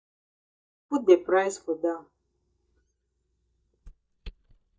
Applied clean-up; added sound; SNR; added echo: neural mask model DeepFilterNet 3.